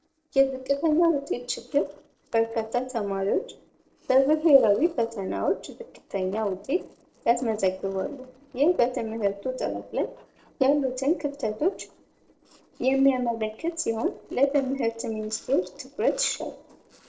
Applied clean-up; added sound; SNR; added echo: neural separator model SepFormer DNS4.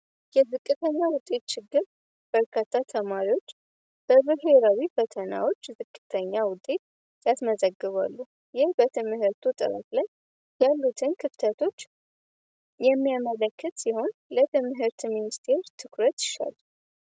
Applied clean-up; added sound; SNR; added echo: none; none; none; none.